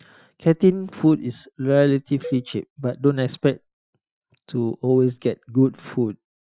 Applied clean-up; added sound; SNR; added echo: classical method Wiener filter.